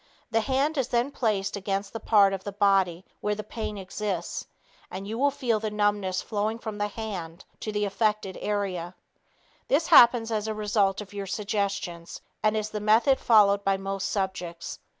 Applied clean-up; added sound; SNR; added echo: none; none; none; none.